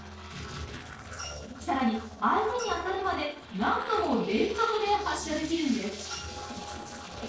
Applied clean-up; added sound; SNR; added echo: neural separator model SepFormer DNS4.